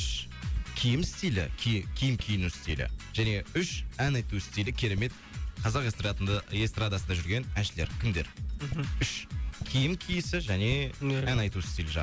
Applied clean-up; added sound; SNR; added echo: none; Tap; 14 dB; none.